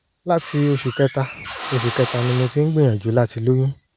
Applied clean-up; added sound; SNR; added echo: none; Drill; 11 dB; none.